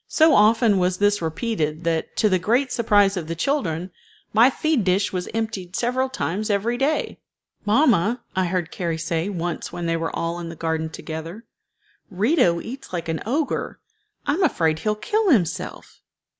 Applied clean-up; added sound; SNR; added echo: none; none; none; none.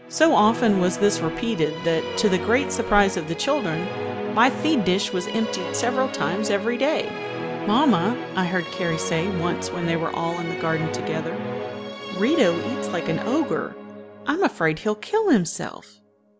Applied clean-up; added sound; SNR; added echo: none; Musical instrument; 7 dB; none.